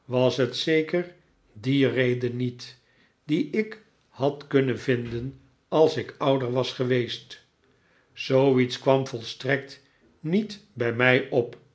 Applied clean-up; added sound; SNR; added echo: none; none; none; none.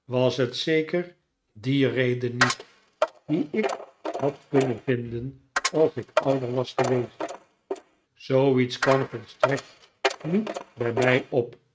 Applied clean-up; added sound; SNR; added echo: neural mask model RNNoise.